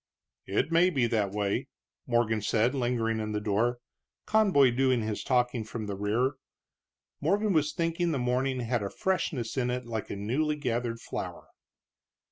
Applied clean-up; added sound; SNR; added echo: none; none; none; none.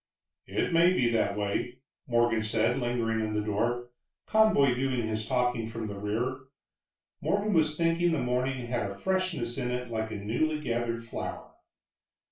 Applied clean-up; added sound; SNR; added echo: none; none; none; reverberation time 0.3 s.